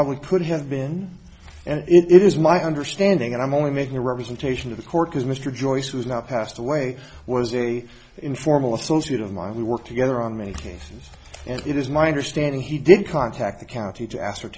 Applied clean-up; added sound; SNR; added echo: none; none; none; none.